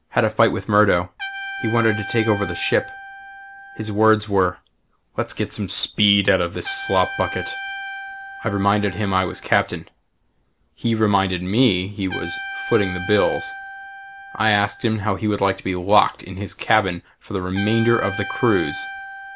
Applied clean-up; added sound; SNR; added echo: none; Trumpet; 13 dB; none.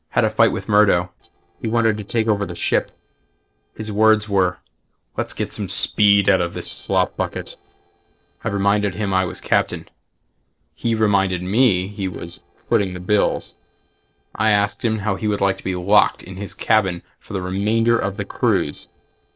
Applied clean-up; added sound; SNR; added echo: neural separator model SepFormer DNS4.